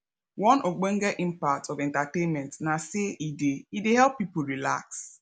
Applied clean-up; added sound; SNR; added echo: none; none; none; none.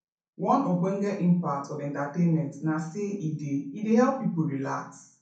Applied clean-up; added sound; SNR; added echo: none; none; none; reverberation time 0.6 s.